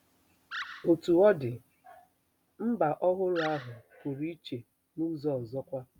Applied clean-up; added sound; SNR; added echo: none; Animal; 12 dB; none.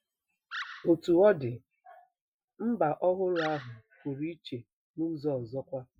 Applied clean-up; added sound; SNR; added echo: classical method Wiener filter.